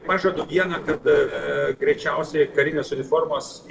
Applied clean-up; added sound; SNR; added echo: neural separator model SepFormer DNS4.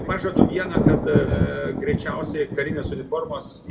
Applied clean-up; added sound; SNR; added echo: none; Thunder; -3 dB; reverberation time 1.0 s.